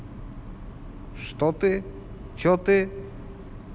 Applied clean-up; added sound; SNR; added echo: none; none; none; none.